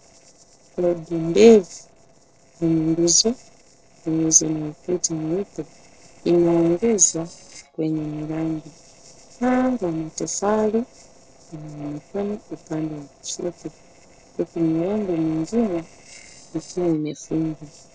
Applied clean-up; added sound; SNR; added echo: neural separator model SepFormer DNS4.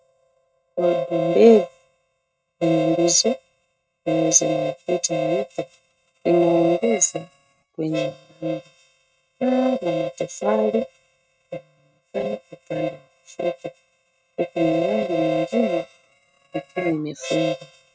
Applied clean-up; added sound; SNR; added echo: neural mask model RNNoise.